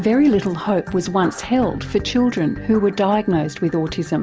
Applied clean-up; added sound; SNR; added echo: none; none; none; none.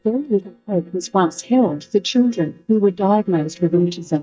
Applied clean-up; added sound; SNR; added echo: neural mask model DeepFilterNet 3.